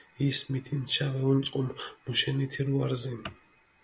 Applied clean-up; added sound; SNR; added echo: none; none; none; none.